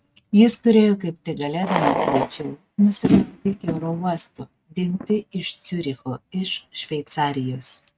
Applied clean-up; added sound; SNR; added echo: neural mask model RNNoise.